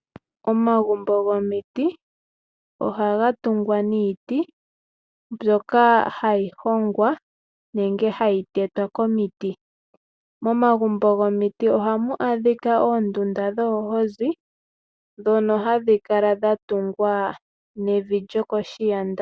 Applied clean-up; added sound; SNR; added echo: none; none; none; none.